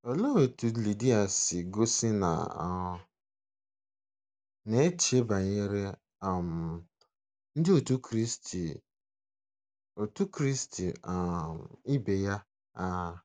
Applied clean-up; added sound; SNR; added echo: none; none; none; none.